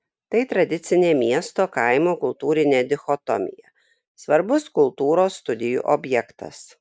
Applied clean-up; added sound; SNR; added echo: none; none; none; none.